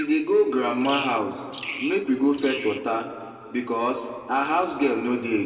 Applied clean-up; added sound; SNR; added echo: none; Bird vocalization, bird call, bird song; 14 dB; reverberation time 1.8 s.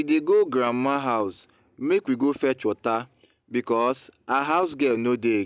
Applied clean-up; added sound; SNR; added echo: none; none; none; none.